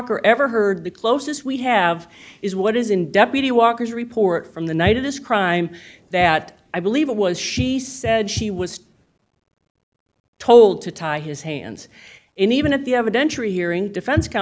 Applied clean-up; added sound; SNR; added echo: none; none; none; none.